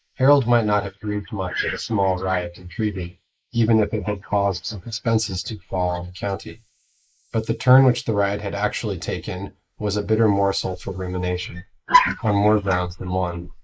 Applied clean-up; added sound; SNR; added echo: neural mask model Resemble Enhance denoiser.